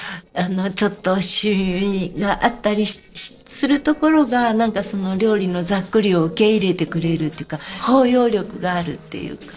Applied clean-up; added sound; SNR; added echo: neural separator model SepFormer DNS4.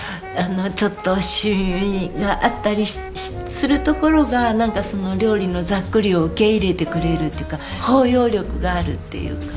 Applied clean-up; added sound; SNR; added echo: none; Thunder; 20 dB; none.